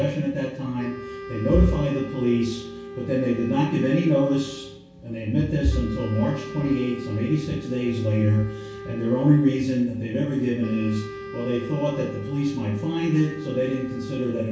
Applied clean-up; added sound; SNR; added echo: none; Wind instrument, woodwind instrument; 14 dB; reverberation time 0.6 s.